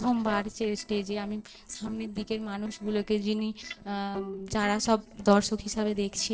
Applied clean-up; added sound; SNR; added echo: neural separator model SepFormer DNS4.